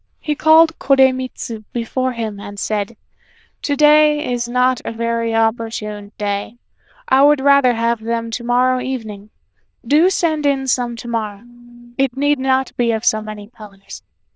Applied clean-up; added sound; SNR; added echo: neural diffusion model UNIVERSE++.